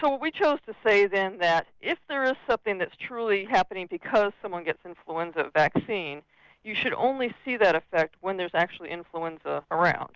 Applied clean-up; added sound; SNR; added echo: none; none; none; none.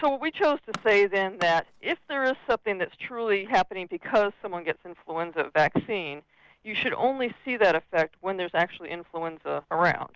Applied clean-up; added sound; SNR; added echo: none; Tools; 17 dB; none.